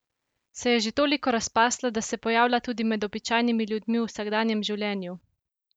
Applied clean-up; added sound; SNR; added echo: none; none; none; none.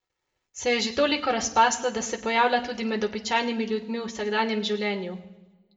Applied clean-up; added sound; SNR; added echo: none; none; none; reverberation time 0.7 s.